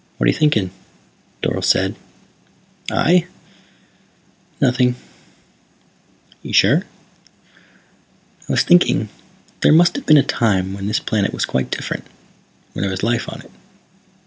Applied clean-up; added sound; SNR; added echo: none; none; none; none.